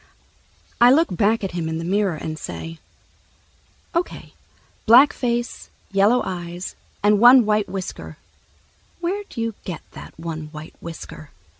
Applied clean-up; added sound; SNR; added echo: none; none; none; none.